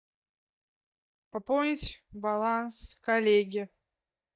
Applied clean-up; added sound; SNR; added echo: neural mask model DeepFilterNet 3.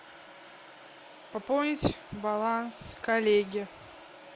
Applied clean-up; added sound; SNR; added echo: none; none; none; none.